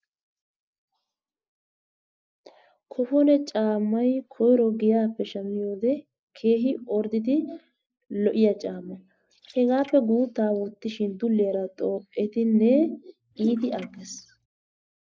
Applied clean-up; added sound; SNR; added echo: neural mask model Resemble Enhance denoiser.